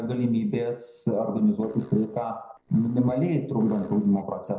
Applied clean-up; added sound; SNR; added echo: neural separator model SepFormer DNS4.